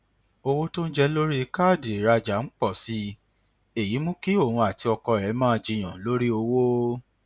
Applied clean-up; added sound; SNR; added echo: none; none; none; none.